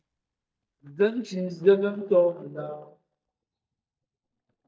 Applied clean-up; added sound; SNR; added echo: neural mask model DeepFilterNet 3.